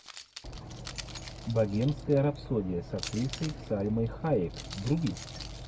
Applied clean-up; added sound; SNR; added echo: none; Keys jangling; 16 dB; none.